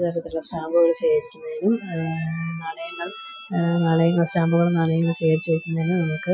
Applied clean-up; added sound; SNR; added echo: classical method Wiener filter.